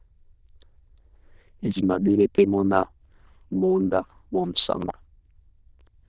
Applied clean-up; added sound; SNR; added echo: neural diffusion model UNIVERSE++.